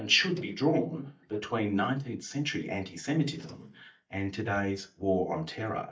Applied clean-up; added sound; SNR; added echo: neural mask model DeepFilterNet 3.